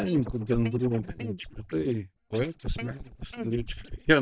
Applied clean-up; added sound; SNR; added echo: neural mask model DeepFilterNet 3.